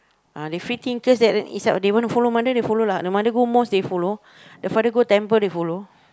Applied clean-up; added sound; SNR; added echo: none; none; none; none.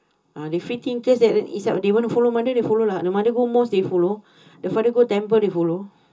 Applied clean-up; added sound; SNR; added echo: none; none; none; reverberation time 0.2 s.